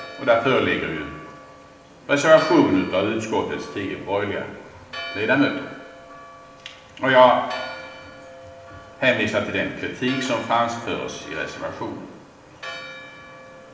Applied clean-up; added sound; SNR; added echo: none; Church bell; 17 dB; reverberation time 0.8 s.